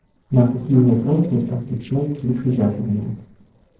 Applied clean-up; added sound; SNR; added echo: neural separator model SepFormer DNS4.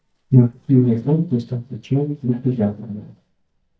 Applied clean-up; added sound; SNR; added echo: neural mask model DeepFilterNet 3.